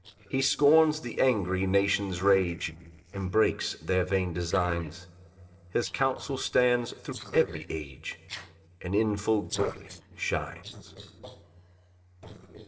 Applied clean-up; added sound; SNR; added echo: neural separator model SepFormer DNS4.